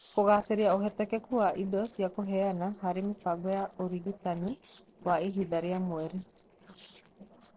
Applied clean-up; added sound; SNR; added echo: neural separator model SepFormer DNS4.